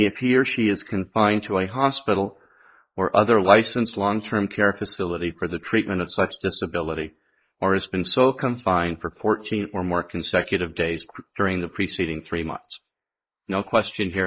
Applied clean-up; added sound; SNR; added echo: neural mask model Resemble Enhance denoiser.